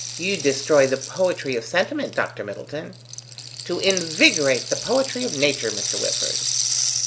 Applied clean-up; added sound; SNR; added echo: none; Rattle (instrument); 5 dB; none.